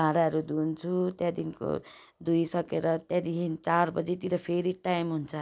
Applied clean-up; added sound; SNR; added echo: none; none; none; none.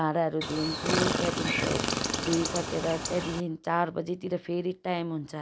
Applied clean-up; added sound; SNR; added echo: none; Chirp, tweet; 0 dB; none.